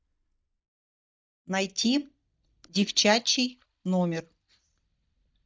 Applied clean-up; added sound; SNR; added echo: neural mask model DeepFilterNet 3.